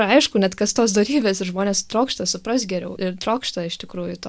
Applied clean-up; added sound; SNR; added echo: none; none; none; none.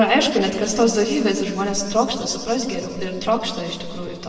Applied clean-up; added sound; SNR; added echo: none; Wind instrument, woodwind instrument; 20 dB; reverberation time 2.0 s.